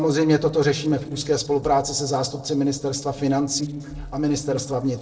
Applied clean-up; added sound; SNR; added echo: neural separator model SepFormer DNS4.